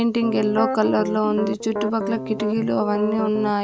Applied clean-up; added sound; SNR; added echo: none; Piano; 7 dB; none.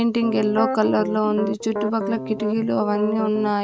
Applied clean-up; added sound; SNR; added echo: neural mask model RNNoise.